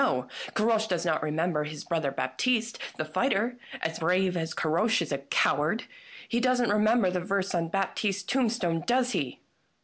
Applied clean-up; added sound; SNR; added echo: none; none; none; none.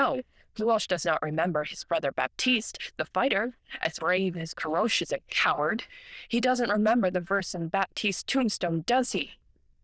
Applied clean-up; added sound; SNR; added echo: neural diffusion model UNIVERSE++.